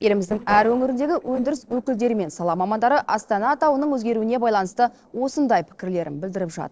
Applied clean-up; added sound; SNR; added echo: neural separator model SepFormer DNS4.